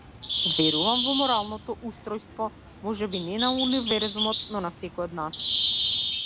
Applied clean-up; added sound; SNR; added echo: none; Bird; 0 dB; none.